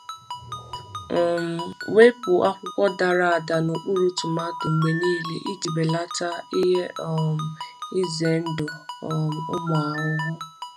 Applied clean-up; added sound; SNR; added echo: none; Ringtone + Telephone; 11 dB; none.